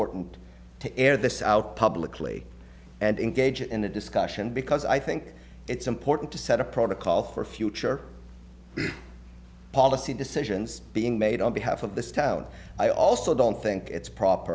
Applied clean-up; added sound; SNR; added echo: none; none; none; none.